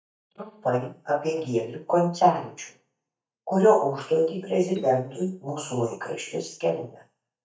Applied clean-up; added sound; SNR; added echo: neural mask model DeepFilterNet 3.